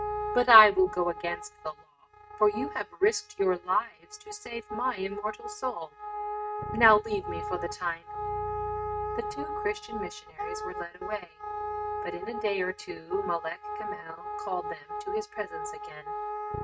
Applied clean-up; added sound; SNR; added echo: neural mask model RNNoise.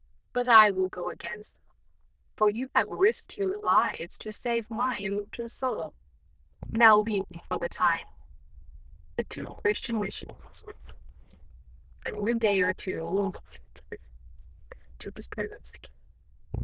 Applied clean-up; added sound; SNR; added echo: neural diffusion model UNIVERSE++.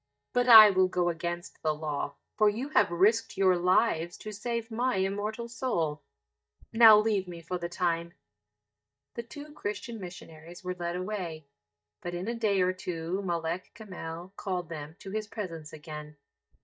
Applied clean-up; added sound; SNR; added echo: neural mask model DeepFilterNet 3.